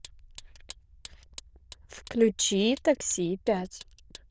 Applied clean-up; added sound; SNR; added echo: neural diffusion model UNIVERSE++.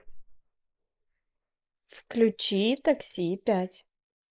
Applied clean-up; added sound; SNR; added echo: neural mask model Resemble Enhance denoiser.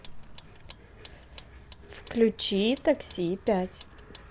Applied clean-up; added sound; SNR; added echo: none; Vehicle; 19 dB; none.